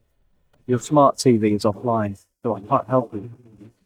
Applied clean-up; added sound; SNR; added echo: neural mask model DeepFilterNet 3.